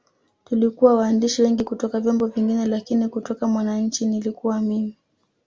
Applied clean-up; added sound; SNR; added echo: none; none; none; none.